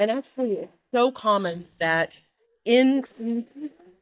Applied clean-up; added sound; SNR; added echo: neural mask model DeepFilterNet 3.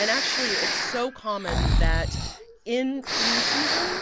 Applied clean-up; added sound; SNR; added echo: none; Breathing; -5 dB; none.